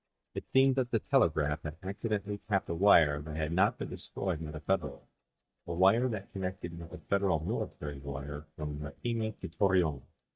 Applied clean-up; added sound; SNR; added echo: neural mask model DeepFilterNet 3.